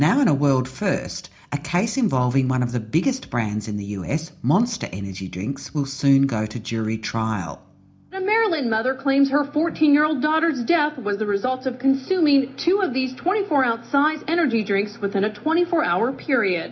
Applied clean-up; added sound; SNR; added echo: none; none; none; reverberation time 0.4 s.